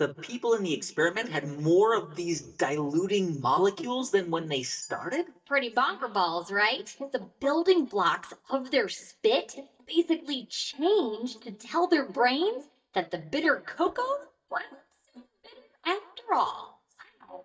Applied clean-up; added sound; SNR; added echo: neural mask model DeepFilterNet 3.